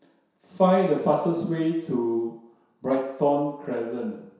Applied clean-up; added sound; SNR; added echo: none; none; none; reverberation time 0.7 s.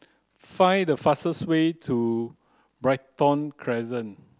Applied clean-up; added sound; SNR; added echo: none; none; none; none.